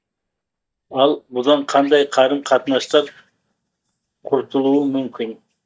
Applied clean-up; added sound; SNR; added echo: neural mask model DeepFilterNet 3.